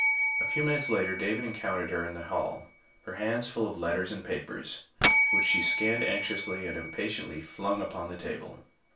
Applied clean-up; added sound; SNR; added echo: none; Bell; -4 dB; reverberation time 0.3 s.